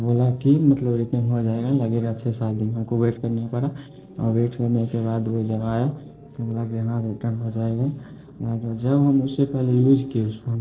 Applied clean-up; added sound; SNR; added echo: neural separator model SepFormer DNS4.